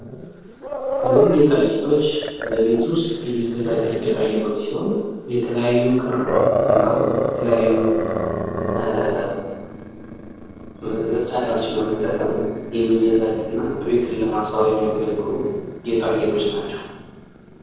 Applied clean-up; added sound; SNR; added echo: neural separator model SepFormer DNS4.